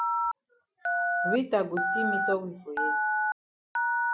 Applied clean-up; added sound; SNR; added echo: none; Telephone; -4 dB; none.